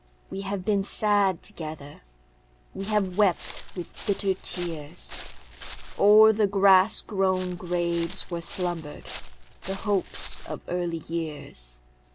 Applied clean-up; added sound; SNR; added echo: none; Walk, footsteps; 11 dB; none.